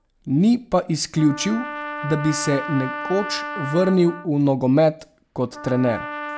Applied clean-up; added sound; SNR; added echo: none; Trumpet; 11 dB; none.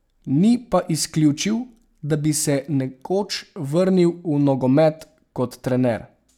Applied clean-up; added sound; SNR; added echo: none; none; none; none.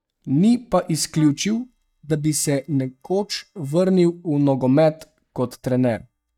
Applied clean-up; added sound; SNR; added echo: neural mask model DeepFilterNet 3.